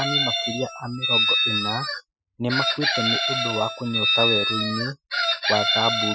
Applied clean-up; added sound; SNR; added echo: classical method Wiener filter.